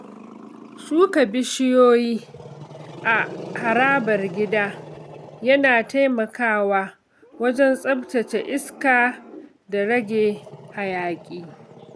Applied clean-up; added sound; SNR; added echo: none; Growling; 17 dB; none.